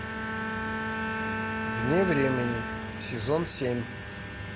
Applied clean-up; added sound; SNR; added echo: none; Bowed string instrument; 4 dB; none.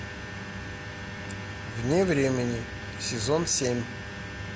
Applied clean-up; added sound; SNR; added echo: none; none; none; none.